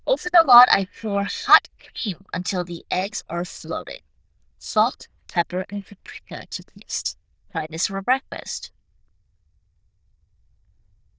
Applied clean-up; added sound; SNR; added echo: neural diffusion model UNIVERSE++.